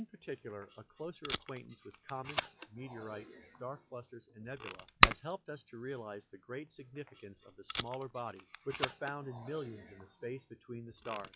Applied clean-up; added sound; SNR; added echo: classical method log-MMSE.